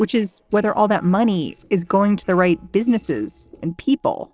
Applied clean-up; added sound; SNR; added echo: neural separator model SepFormer DNS4.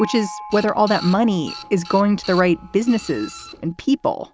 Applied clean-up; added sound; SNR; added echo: none; Gong + Printer; 16 dB; none.